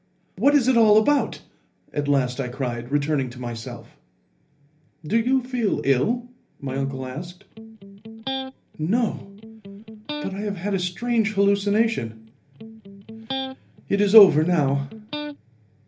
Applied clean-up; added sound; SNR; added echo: none; Electric guitar; 12 dB; reverberation time 0.3 s.